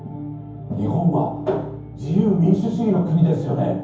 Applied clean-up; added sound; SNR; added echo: none; none; none; reverberation time 0.9 s.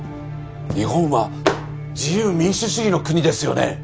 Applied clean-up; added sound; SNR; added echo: none; none; none; none.